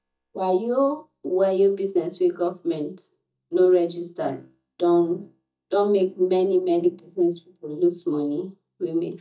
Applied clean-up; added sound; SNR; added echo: neural mask model DeepFilterNet 3.